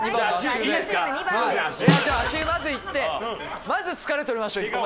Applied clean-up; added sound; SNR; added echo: none; Snare drum; 1 dB; none.